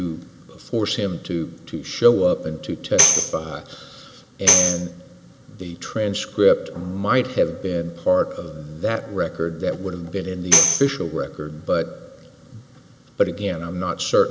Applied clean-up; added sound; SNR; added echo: none; Tambourine; -2 dB; none.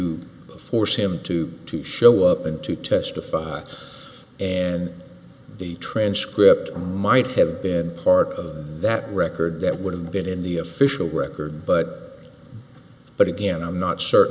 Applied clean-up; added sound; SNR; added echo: none; none; none; none.